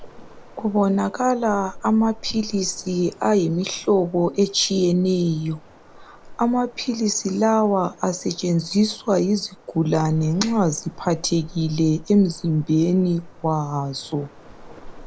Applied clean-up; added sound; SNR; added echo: none; Waves, surf; 20 dB; none.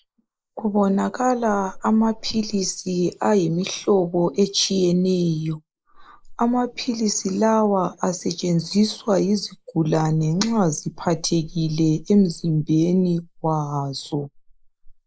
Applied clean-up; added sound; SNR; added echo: neural mask model Resemble Enhance denoiser.